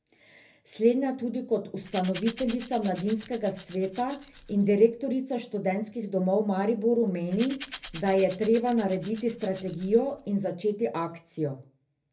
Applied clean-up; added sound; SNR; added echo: none; Rattle / Rattle (instrument); 5 dB; reverberation time 0.3 s.